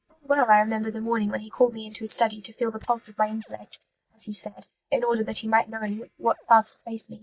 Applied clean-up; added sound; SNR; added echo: neural mask model DeepFilterNet 3.